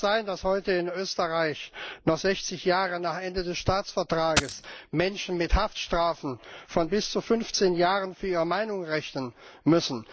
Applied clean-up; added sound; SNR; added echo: neural mask model Resemble Enhance denoiser.